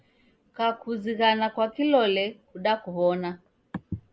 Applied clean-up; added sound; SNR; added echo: none; none; none; none.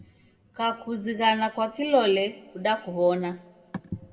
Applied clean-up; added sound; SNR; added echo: none; none; none; reverberation time 1.4 s.